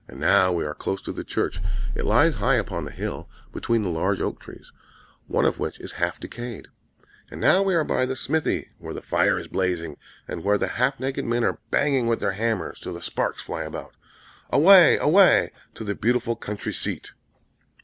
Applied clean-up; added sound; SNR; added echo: none; none; none; none.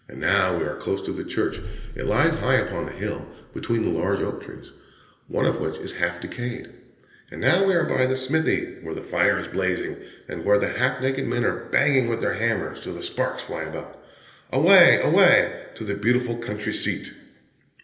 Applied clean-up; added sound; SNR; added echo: none; none; none; reverberation time 1.4 s.